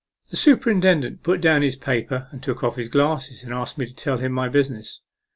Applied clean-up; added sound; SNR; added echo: none; none; none; none.